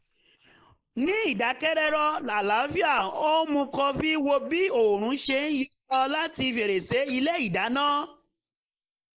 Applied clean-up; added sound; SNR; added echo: neural mask model Resemble Enhance denoiser.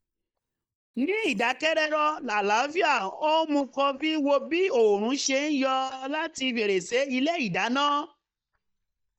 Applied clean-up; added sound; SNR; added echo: neural mask model DeepFilterNet 3.